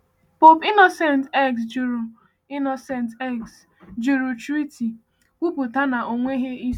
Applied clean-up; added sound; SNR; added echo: none; none; none; none.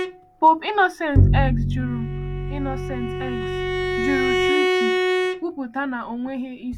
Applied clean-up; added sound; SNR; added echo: none; Bowed string instrument + Bowed string instrument; -3 dB; none.